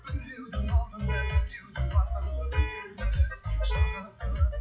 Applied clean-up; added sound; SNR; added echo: classical method WPE with log-MMSE.